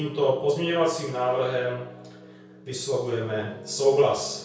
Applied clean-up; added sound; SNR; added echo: none; Piano; 18 dB; reverberation time 0.6 s.